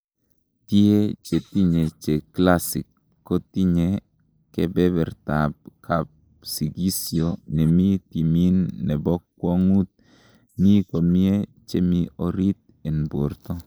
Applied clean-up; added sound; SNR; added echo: neural mask model Resemble Enhance denoiser.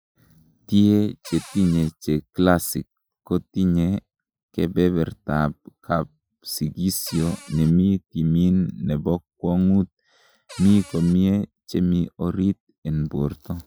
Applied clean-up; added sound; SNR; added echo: classical method Wiener filter.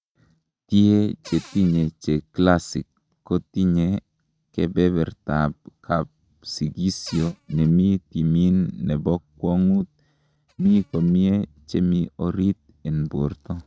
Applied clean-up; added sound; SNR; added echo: neural mask model RNNoise.